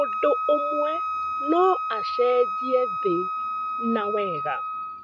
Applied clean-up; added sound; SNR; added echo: none; Wind instrument, woodwind instrument; 2 dB; none.